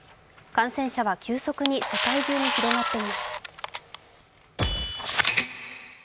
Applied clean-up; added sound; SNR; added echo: none; Camera + Camera; 0 dB; none.